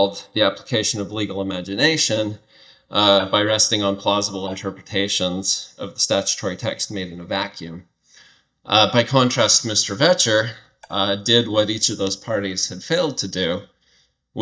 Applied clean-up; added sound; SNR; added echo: neural mask model DeepFilterNet 3.